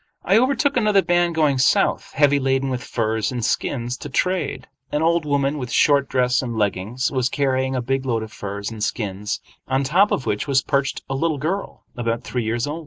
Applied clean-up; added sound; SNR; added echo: neural mask model Resemble Enhance denoiser.